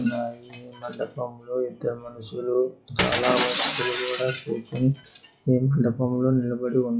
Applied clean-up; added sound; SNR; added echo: classical method WPE with log-MMSE.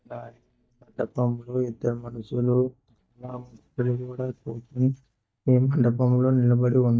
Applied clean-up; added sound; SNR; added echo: neural mask model DeepFilterNet 3.